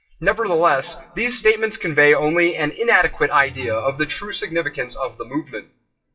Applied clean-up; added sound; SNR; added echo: classical method WPE with log-MMSE.